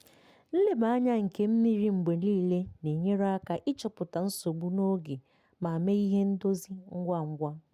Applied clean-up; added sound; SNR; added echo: none; none; none; none.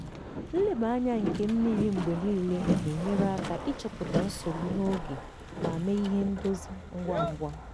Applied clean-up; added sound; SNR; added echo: none; Boat, Water vehicle; 4 dB; none.